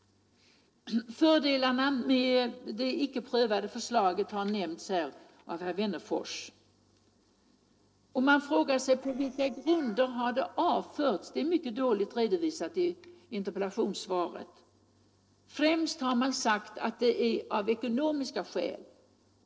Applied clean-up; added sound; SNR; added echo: neural separator model SepFormer DNS4.